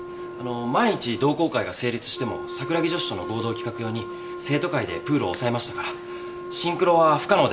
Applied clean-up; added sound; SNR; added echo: none; Wind instrument, woodwind instrument; 11 dB; none.